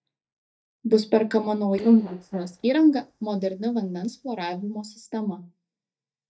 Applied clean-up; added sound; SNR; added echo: neural mask model DeepFilterNet 3.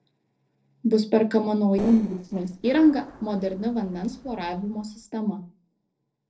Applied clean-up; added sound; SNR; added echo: neural separator model SepFormer DNS4.